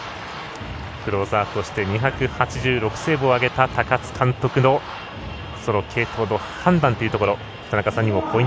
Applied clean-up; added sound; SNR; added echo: none; none; none; none.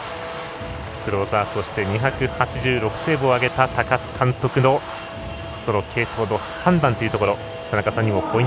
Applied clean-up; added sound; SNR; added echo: none; Guitar; 14 dB; none.